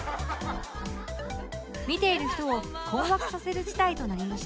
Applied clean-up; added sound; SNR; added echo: none; none; none; none.